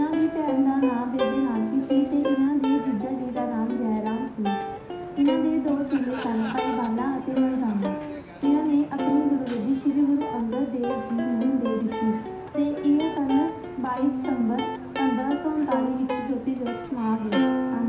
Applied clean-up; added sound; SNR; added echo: none; Plucked string instrument; 5 dB; reverberation time 0.7 s.